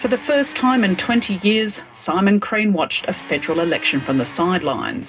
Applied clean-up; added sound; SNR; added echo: none; Domestic sounds, home sounds; 18 dB; reverberation time 0.2 s.